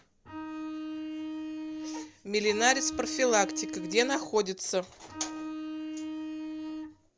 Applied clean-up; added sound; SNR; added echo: none; Bowed string instrument; 6 dB; none.